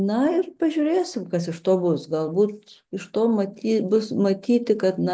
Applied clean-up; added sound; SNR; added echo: none; none; none; none.